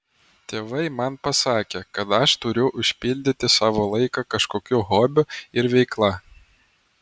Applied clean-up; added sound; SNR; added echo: none; none; none; none.